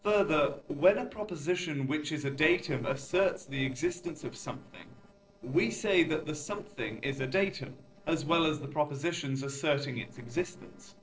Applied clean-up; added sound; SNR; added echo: neural separator model SepFormer DNS4.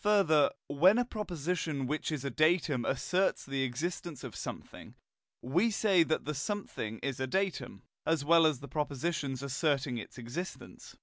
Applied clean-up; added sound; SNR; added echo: none; none; none; none.